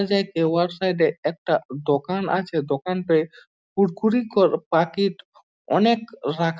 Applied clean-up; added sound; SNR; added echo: none; none; none; none.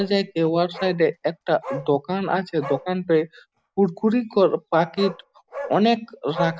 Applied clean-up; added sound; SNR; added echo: none; Bark; 14 dB; none.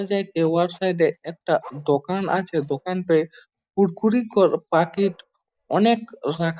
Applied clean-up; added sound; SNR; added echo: neural mask model DeepFilterNet 3.